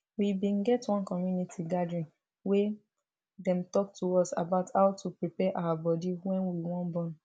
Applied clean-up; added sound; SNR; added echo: none; none; none; none.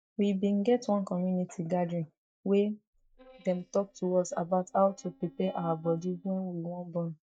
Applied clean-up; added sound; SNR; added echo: neural mask model DeepFilterNet 3.